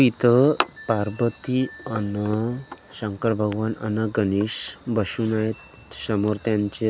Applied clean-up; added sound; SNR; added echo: none; none; none; none.